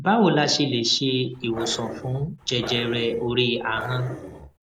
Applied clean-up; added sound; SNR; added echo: none; Growling; 13 dB; none.